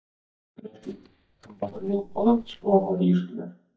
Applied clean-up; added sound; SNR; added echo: neural mask model DeepFilterNet 3.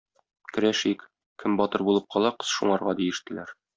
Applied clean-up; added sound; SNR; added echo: none; none; none; none.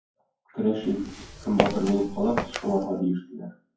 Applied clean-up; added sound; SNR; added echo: classical method WPE with log-MMSE.